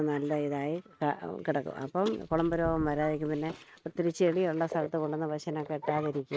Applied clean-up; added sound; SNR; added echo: neural mask model RNNoise.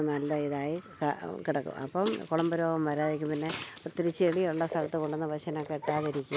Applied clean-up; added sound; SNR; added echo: none; none; none; none.